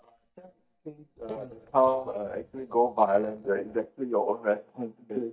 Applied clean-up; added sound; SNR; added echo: neural mask model DeepFilterNet 3.